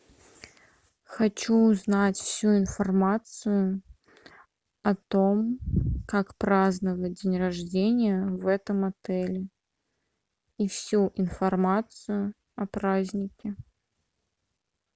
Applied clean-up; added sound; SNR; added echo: none; none; none; none.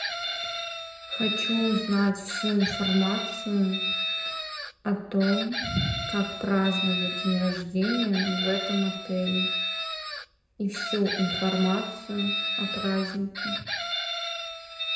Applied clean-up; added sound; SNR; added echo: none; Chicken, rooster; 4 dB; reverberation time 0.8 s.